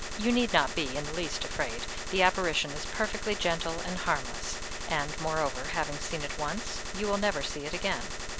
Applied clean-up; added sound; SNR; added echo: none; Gunshot, gunfire; 4 dB; none.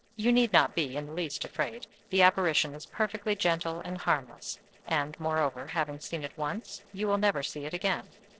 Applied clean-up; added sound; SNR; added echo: neural separator model SepFormer DNS4.